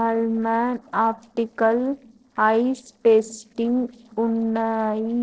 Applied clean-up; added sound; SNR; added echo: neural separator model SepFormer DNS4.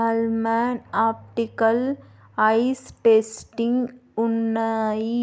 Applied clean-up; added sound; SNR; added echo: none; none; none; none.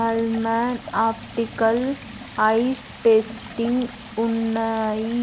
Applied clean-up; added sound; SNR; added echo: none; Stream; 16 dB; none.